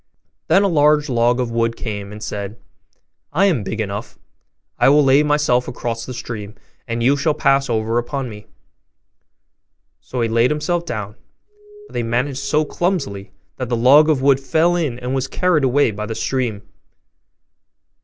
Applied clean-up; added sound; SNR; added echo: none; Alarm; 20 dB; none.